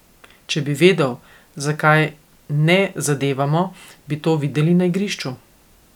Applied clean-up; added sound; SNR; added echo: none; none; none; none.